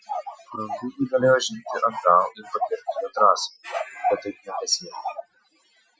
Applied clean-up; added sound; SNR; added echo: classical method Wiener filter.